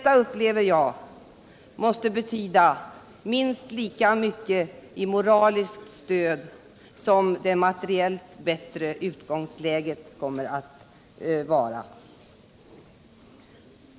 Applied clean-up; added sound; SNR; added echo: none; none; none; none.